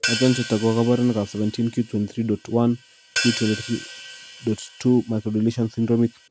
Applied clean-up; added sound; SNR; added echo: none; Crash cymbal / Hi-hat; 11 dB; none.